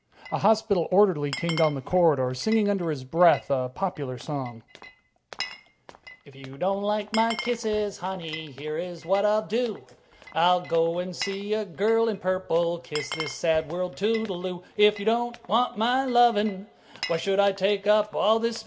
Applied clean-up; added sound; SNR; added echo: none; Glass; 17 dB; none.